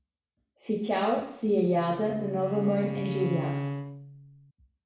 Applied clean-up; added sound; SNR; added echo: none; Bowed string instrument; 7 dB; reverberation time 0.6 s.